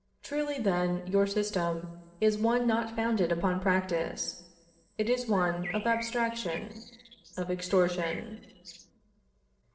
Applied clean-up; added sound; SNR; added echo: neural separator model SepFormer DNS4.